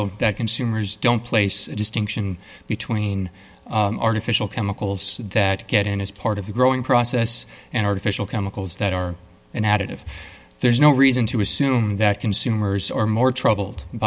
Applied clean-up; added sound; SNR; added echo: none; none; none; none.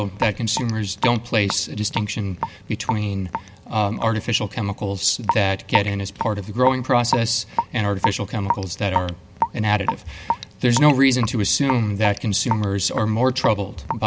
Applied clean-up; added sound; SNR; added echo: none; Raindrop / Drip; 8 dB; none.